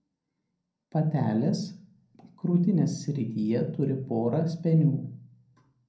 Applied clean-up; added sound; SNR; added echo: none; none; none; reverberation time 0.6 s.